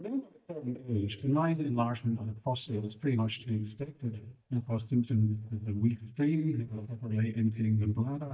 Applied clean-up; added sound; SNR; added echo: neural mask model DeepFilterNet 3.